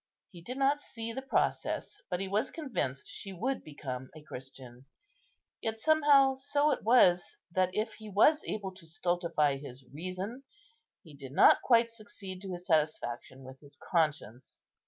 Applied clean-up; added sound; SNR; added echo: none; none; none; none.